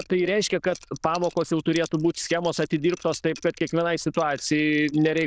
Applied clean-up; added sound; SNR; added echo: neural diffusion model UNIVERSE++.